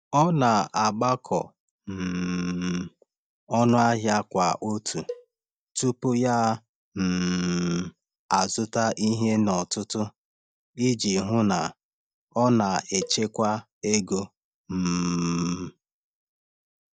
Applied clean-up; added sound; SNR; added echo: neural mask model DeepFilterNet 3.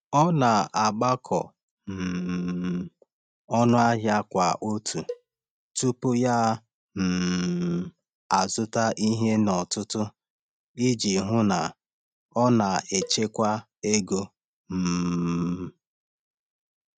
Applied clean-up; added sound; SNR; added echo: neural mask model RNNoise.